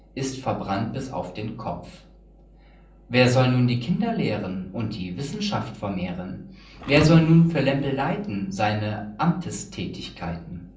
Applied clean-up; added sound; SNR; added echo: none; Thump, thud; 14 dB; reverberation time 0.6 s.